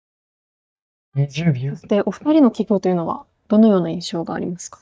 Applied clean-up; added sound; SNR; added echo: neural mask model DeepFilterNet 3.